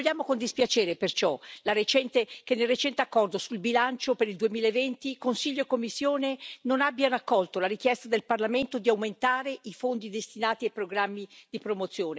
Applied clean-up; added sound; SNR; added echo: none; none; none; none.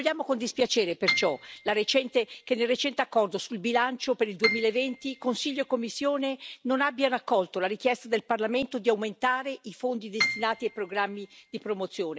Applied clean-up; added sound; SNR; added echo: none; Piano; 7 dB; none.